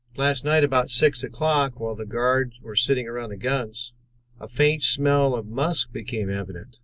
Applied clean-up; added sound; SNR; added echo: none; none; none; none.